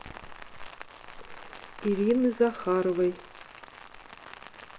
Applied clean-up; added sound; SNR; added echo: none; Rain; 14 dB; none.